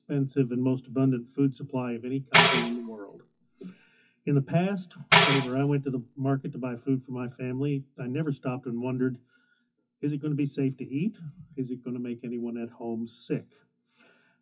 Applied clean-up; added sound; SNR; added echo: classical method WPE with log-MMSE.